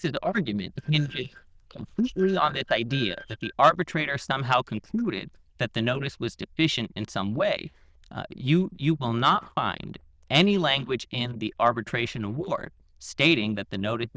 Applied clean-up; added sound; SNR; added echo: neural diffusion model UNIVERSE++.